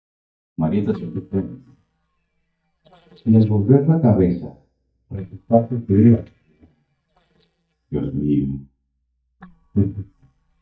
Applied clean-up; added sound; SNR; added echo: neural mask model DeepFilterNet 3.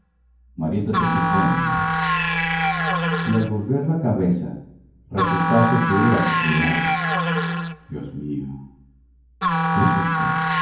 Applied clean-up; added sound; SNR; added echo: none; Musical instrument; -2 dB; reverberation time 0.9 s.